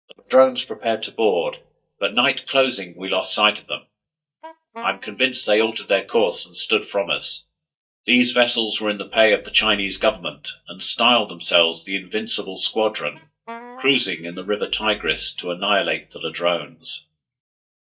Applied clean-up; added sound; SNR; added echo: neural mask model DeepFilterNet 3.